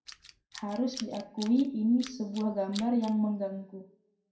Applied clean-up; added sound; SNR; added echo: none; Tools; 18 dB; reverberation time 0.5 s.